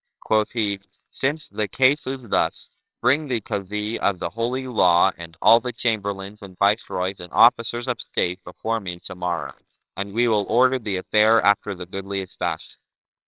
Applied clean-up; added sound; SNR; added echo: neural separator model SepFormer WHAMR!.